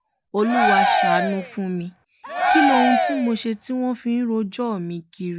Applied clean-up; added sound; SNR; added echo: none; Cheering; -3 dB; none.